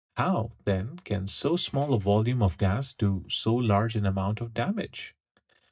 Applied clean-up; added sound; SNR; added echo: neural mask model DeepFilterNet 3.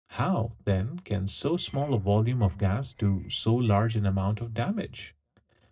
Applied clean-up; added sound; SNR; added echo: neural separator model SepFormer DNS4.